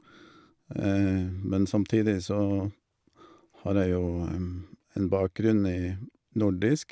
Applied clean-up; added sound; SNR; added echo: none; none; none; none.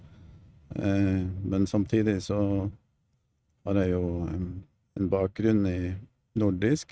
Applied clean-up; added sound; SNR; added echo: neural mask model RNNoise.